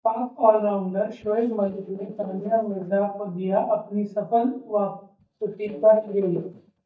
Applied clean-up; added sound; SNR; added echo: neural mask model DeepFilterNet 3.